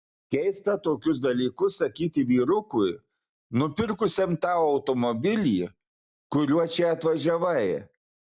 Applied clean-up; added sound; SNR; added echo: none; none; none; none.